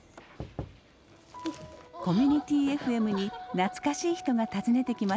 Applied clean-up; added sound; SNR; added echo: none; none; none; none.